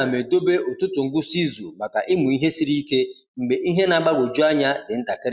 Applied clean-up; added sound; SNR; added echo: none; none; none; none.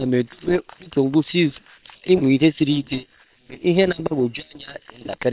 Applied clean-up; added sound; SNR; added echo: neural separator model SepFormer WHAM!.